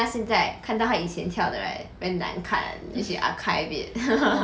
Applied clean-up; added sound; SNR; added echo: none; none; none; none.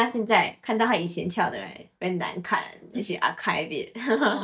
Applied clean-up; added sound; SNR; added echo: neural mask model DeepFilterNet 3.